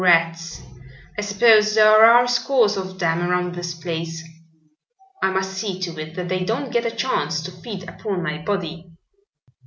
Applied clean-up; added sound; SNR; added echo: none; none; none; none.